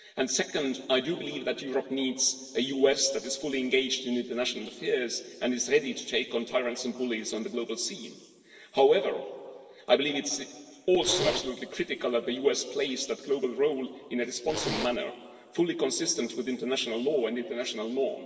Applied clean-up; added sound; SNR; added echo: none; Zipper (clothing); 4 dB; reverberation time 2.0 s.